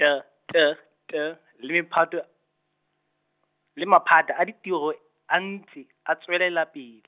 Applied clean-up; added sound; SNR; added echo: none; none; none; none.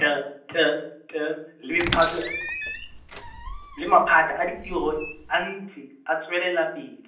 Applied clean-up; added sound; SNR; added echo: none; Squeak; 9 dB; reverberation time 0.6 s.